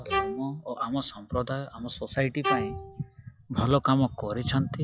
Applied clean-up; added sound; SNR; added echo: classical method log-MMSE.